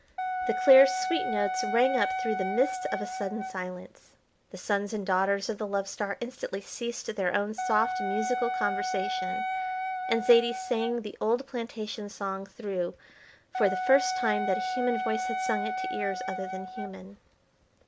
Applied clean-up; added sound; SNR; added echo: none; Wind instrument, woodwind instrument; 3 dB; none.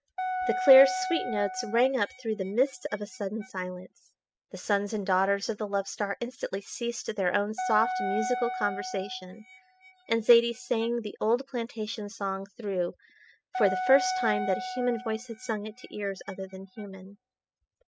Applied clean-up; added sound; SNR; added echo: classical method spectral subtraction.